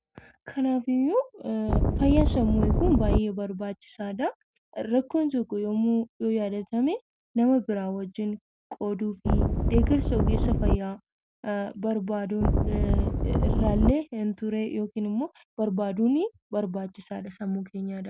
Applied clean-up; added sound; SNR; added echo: none; Wind; -5 dB; none.